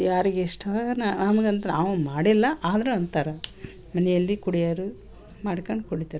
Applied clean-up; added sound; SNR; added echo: none; none; none; none.